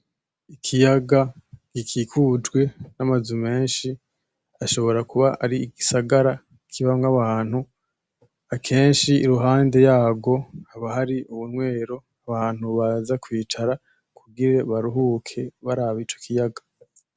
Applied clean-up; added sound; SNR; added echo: none; none; none; none.